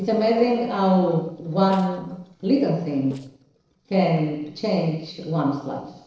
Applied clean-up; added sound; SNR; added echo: neural separator model SepFormer DNS4.